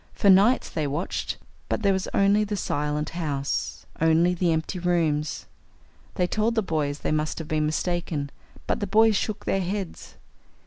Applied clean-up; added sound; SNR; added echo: none; none; none; none.